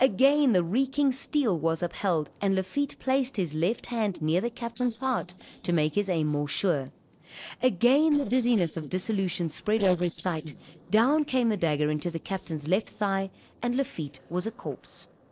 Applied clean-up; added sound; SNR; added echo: neural separator model SepFormer DNS4.